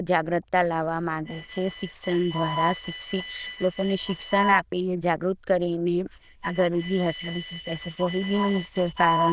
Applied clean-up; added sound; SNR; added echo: neural diffusion model UNIVERSE++.